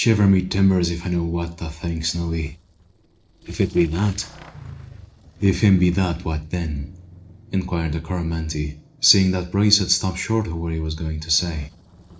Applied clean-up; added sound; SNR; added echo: neural separator model SepFormer DNS4.